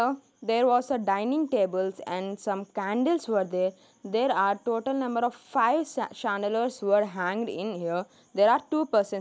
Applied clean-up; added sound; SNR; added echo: none; none; none; none.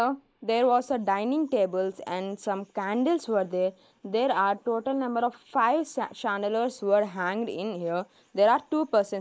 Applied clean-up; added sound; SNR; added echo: neural mask model Resemble Enhance denoiser.